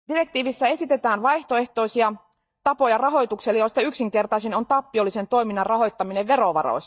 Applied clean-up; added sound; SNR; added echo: neural mask model DeepFilterNet 3.